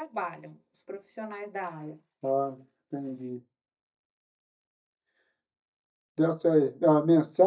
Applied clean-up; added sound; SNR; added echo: neural mask model DeepFilterNet 3.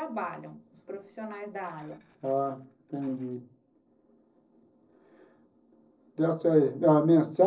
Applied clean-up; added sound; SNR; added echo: neural separator model SepFormer DNS4.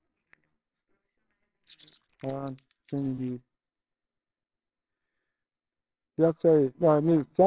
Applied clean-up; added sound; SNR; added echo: neural separator model SepFormer WHAMR!.